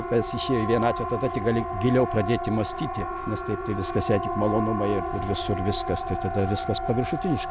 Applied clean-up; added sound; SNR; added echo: none; Siren; 5 dB; none.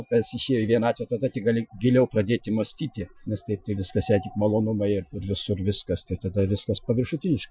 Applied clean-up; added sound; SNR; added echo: classical method Wiener filter.